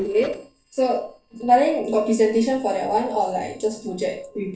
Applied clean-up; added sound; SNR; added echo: neural separator model SepFormer DNS4.